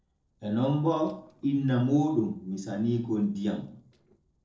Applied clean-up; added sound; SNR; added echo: neural separator model SepFormer DNS4.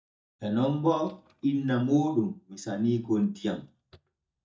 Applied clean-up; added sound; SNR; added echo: neural mask model DeepFilterNet 3.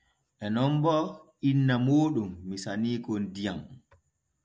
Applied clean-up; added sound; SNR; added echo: none; none; none; none.